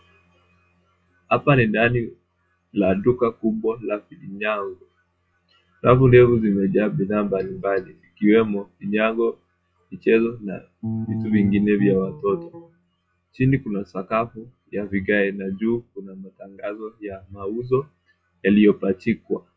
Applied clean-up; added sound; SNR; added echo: classical method log-MMSE.